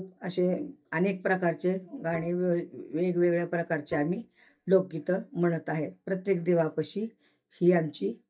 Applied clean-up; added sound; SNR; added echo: neural mask model DeepFilterNet 3.